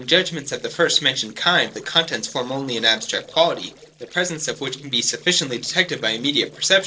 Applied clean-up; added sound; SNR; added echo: neural separator model SepFormer DNS4.